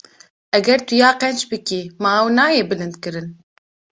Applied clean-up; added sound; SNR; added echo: none; none; none; none.